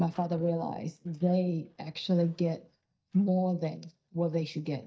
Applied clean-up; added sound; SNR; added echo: neural mask model DeepFilterNet 3.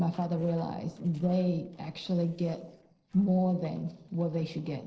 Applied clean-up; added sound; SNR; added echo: neural separator model SepFormer DNS4.